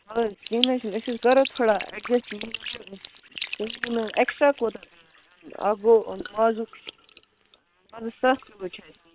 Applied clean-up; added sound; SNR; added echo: neural separator model SepFormer WHAM!.